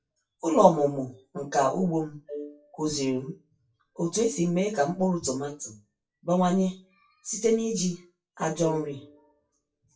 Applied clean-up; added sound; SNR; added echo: classical method WPE with log-MMSE.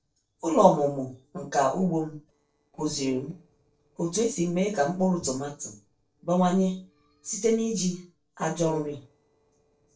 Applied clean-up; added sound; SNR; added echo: neural separator model SepFormer DNS4.